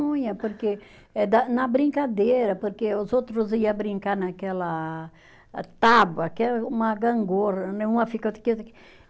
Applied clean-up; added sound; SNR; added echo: none; none; none; none.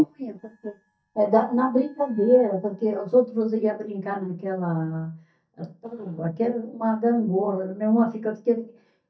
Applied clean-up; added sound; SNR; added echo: neural mask model DeepFilterNet 3.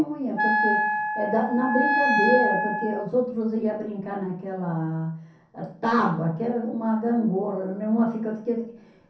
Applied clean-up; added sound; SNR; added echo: none; Wind instrument, woodwind instrument; -1 dB; reverberation time 0.6 s.